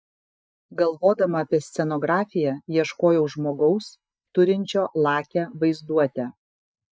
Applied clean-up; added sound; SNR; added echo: neural mask model DeepFilterNet 3.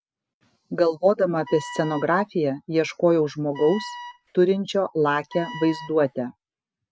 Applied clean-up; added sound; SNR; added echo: none; Wind instrument, woodwind instrument; 16 dB; none.